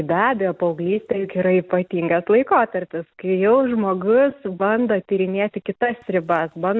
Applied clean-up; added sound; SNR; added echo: none; none; none; none.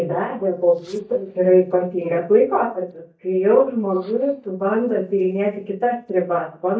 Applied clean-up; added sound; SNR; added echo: neural mask model DeepFilterNet 3.